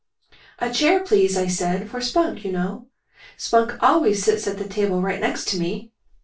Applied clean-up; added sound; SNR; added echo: none; none; none; reverberation time 0.2 s.